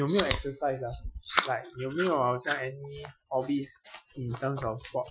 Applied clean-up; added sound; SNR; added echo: classical method Wiener filter.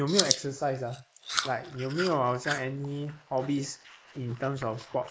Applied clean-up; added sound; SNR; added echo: neural mask model Resemble Enhance denoiser.